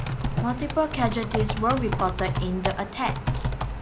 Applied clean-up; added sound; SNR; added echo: none; Typing; 0 dB; none.